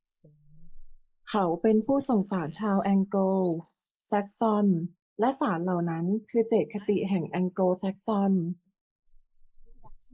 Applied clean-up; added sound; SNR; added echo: neural mask model Resemble Enhance denoiser.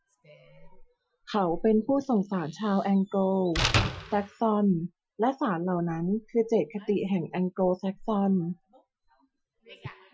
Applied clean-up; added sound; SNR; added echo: classical method Wiener filter.